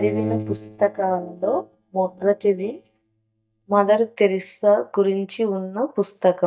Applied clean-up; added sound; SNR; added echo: neural mask model DeepFilterNet 3.